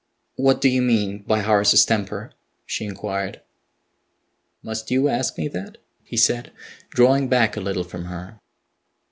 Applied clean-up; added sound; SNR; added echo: none; none; none; none.